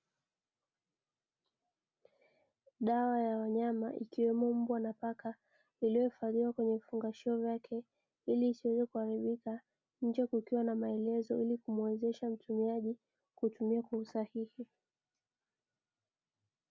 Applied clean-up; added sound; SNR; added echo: none; none; none; none.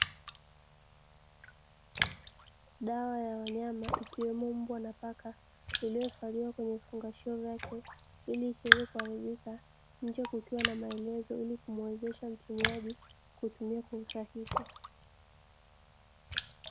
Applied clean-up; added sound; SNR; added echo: none; Raindrop; -1 dB; none.